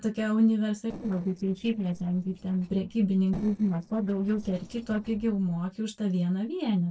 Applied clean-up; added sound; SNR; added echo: neural separator model SepFormer DNS4.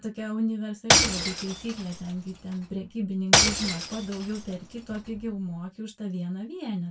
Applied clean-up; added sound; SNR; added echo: none; Shatter / Crushing; -5 dB; reverberation time 0.1 s.